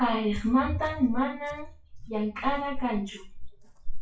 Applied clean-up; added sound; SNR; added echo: classical method WPE with log-MMSE.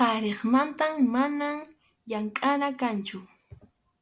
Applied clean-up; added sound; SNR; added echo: none; none; none; none.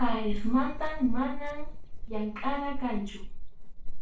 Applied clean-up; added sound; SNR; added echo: neural separator model SepFormer DNS4.